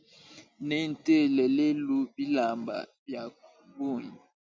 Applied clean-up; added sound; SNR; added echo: none; none; none; none.